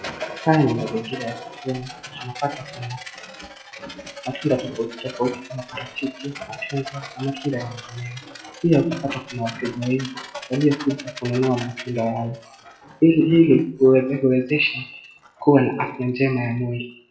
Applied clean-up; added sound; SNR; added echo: classical method WPE with log-MMSE.